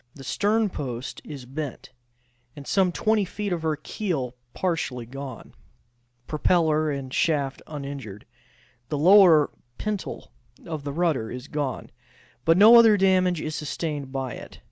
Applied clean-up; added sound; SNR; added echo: none; none; none; none.